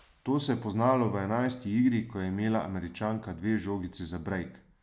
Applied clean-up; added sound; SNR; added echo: none; none; none; none.